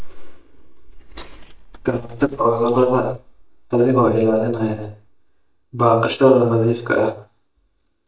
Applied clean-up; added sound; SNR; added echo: neural mask model DeepFilterNet 3.